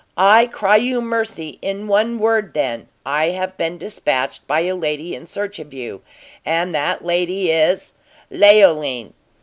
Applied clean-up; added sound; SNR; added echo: none; none; none; none.